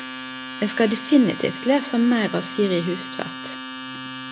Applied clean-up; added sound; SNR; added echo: none; Domestic sounds, home sounds; 10 dB; none.